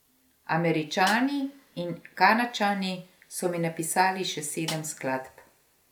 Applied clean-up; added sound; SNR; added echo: none; Snare drum; 14 dB; none.